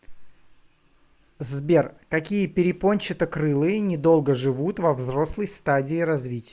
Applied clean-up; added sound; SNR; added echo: none; none; none; none.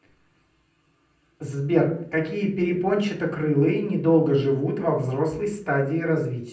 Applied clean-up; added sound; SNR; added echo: none; none; none; reverberation time 0.6 s.